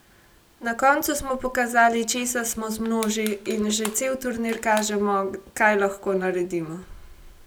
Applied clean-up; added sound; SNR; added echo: none; Crushing; 16 dB; none.